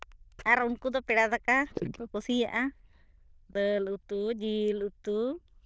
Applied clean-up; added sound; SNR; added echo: neural diffusion model UNIVERSE++.